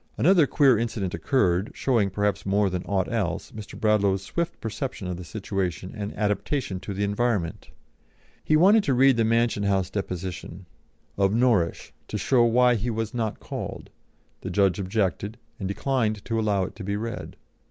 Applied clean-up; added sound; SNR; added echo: none; none; none; none.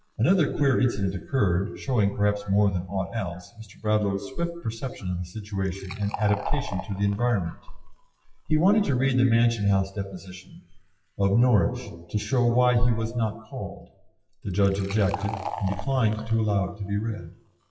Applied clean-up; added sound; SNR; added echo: classical method WPE with log-MMSE.